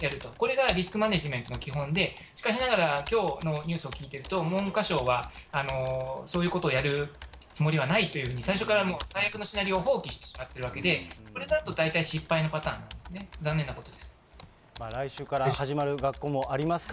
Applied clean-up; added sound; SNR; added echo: none; Computer keyboard; 16 dB; none.